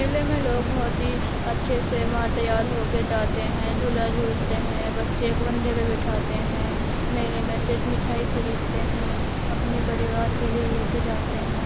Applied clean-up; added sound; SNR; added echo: none; Water; -5 dB; none.